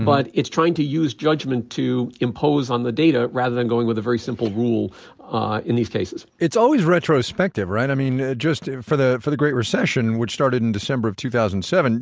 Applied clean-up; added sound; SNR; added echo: none; none; none; none.